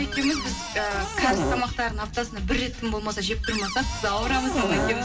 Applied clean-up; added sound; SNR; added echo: none; Cupboard open or close; 3 dB; reverberation time 1.4 s.